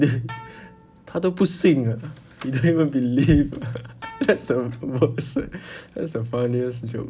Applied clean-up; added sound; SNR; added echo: none; Bowed string instrument; 20 dB; none.